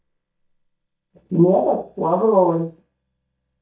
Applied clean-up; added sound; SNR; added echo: neural mask model DeepFilterNet 3.